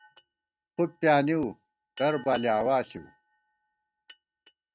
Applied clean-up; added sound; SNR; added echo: neural mask model RNNoise.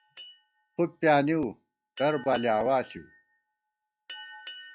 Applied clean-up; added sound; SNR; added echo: classical method log-MMSE.